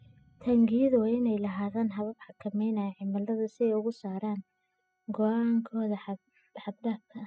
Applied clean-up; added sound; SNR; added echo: classical method spectral subtraction.